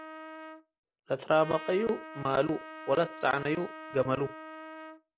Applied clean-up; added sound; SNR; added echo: none; Trumpet; 13 dB; none.